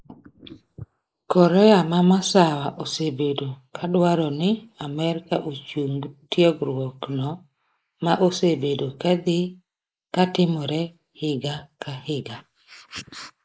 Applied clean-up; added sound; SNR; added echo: neural mask model Resemble Enhance denoiser.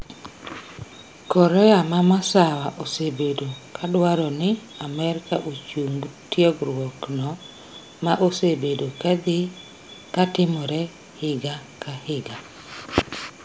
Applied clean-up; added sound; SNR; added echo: none; none; none; none.